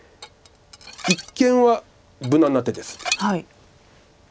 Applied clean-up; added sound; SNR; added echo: none; Dishes, pots, and pans; 9 dB; none.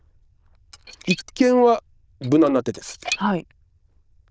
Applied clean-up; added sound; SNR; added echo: neural diffusion model UNIVERSE++.